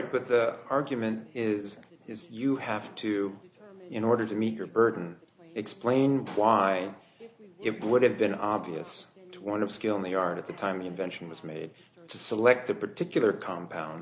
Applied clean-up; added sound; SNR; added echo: none; none; none; none.